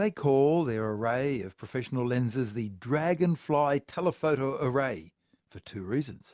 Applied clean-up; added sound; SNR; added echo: none; none; none; none.